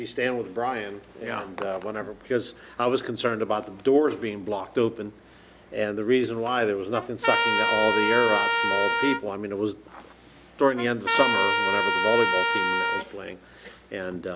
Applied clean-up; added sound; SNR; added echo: none; Trumpet; -1 dB; none.